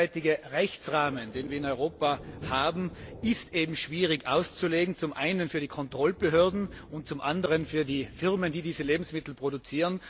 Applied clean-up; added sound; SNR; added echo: none; Thunder; 18 dB; none.